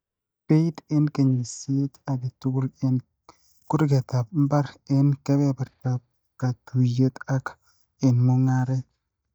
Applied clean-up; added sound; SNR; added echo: neural mask model DeepFilterNet 3.